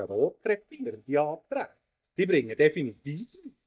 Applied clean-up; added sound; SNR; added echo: neural mask model DeepFilterNet 3.